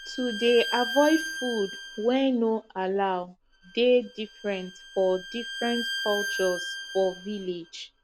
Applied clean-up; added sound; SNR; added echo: none; Bowed string instrument; 9 dB; none.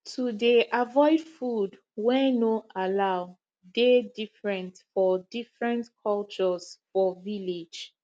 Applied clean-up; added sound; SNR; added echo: none; none; none; none.